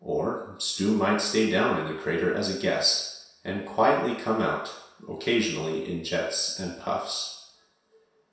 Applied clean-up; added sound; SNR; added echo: none; none; none; reverberation time 0.7 s.